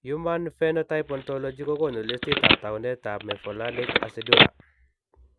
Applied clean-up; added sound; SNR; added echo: none; Telephone; -4 dB; none.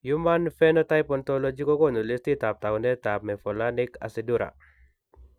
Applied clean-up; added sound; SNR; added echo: none; none; none; none.